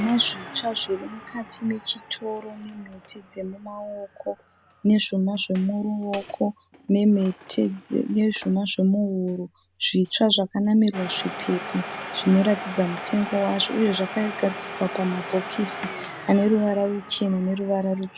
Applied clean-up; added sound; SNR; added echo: none; Domestic sounds, home sounds; 14 dB; none.